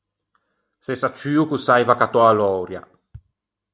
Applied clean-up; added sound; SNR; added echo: none; none; none; none.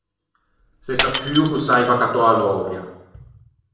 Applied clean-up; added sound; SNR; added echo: none; Shatter; 9 dB; reverberation time 0.9 s.